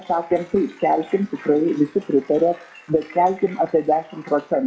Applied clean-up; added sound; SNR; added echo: classical method log-MMSE.